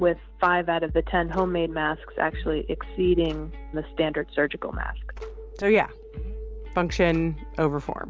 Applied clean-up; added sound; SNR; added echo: none; none; none; none.